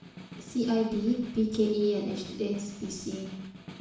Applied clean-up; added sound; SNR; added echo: none; Snare drum; 16 dB; reverberation time 0.6 s.